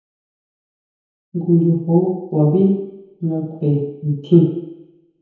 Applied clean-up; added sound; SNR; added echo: none; none; none; reverberation time 1.0 s.